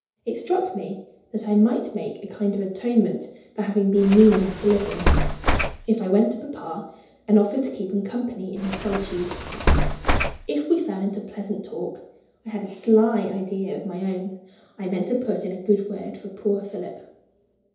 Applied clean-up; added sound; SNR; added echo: none; Bus; -1 dB; reverberation time 2.2 s.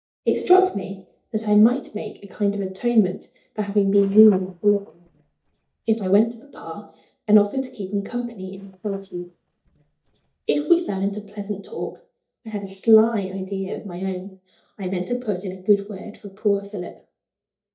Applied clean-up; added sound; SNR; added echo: neural mask model DeepFilterNet 3.